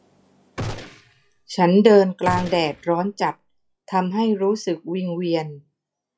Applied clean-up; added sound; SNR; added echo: classical method log-MMSE.